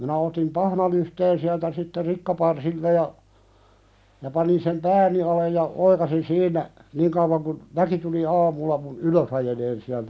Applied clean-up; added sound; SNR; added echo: none; none; none; none.